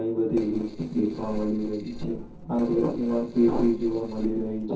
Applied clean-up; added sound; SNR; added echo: neural separator model SepFormer DNS4.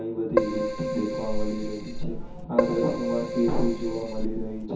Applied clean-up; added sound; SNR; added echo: none; Keyboard (musical); -1 dB; reverberation time 0.6 s.